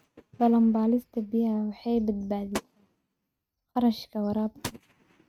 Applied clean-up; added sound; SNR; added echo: neural mask model RNNoise.